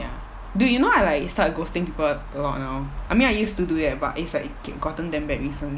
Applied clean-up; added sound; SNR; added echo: none; none; none; none.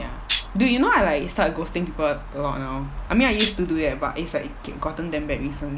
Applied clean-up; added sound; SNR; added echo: none; Tambourine; 4 dB; none.